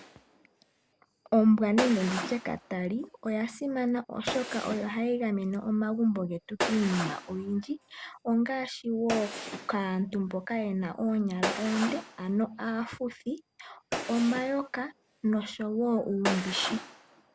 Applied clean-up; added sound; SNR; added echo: none; Gunshot, gunfire; 9 dB; none.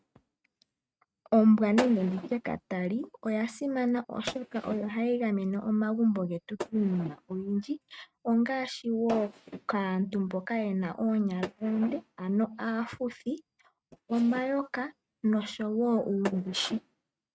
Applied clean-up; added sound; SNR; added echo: neural mask model RNNoise.